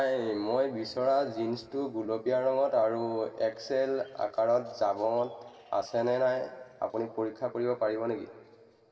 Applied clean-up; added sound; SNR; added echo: none; none; none; reverberation time 2.1 s.